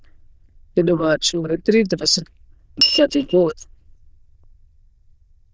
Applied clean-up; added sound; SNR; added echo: neural diffusion model UNIVERSE++.